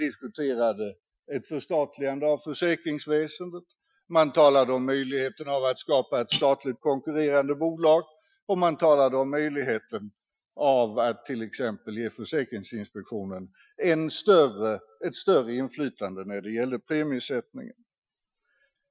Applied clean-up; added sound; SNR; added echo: classical method Wiener filter.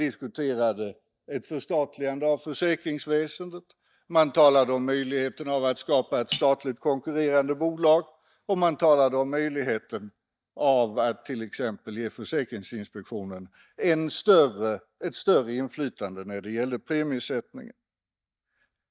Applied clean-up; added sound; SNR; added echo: neural mask model DeepFilterNet 3.